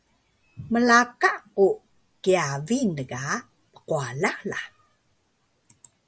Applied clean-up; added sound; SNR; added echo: none; none; none; none.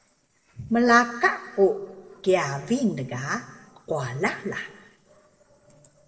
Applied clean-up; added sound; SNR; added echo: neural separator model SepFormer DNS4.